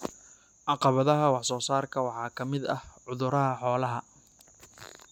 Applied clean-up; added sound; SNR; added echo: none; none; none; none.